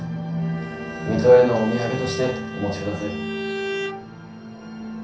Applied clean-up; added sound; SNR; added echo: none; Bowed string instrument; 10 dB; reverberation time 0.6 s.